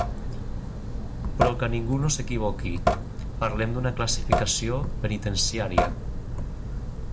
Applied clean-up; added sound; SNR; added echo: none; Drip / Sink (filling or washing) / Water tap, faucet; -2 dB; none.